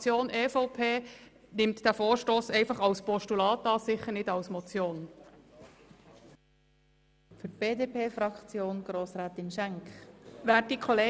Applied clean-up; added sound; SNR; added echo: none; none; none; none.